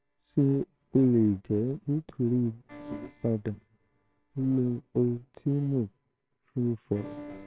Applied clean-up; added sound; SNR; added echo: neural separator model SepFormer WHAMR!.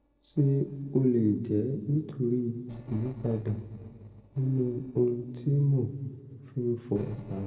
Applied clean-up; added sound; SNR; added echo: neural separator model SepFormer DNS4.